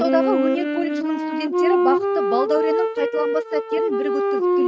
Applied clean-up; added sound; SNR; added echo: neural mask model RNNoise.